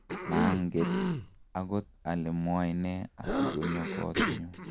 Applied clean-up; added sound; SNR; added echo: none; Cough; 1 dB; none.